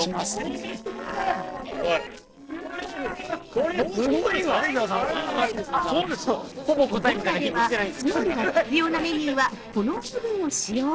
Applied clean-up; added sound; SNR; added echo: neural separator model SepFormer DNS4.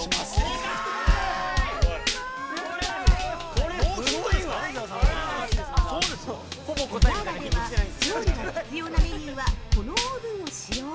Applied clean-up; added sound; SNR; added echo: none; Drum / Drum kit; -5 dB; none.